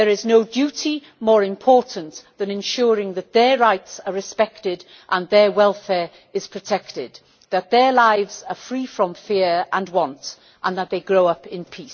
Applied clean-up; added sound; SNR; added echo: none; none; none; none.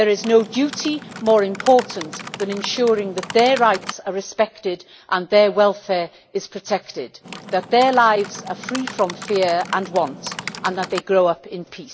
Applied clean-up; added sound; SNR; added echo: none; Typing; 13 dB; none.